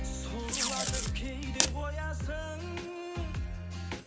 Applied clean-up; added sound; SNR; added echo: none; Packing tape, duct tape; -1 dB; none.